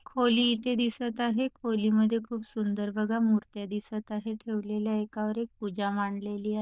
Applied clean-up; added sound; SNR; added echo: neural diffusion model UNIVERSE++.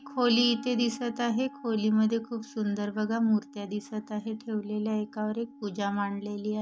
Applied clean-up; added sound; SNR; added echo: none; Wind instrument, woodwind instrument; 18 dB; none.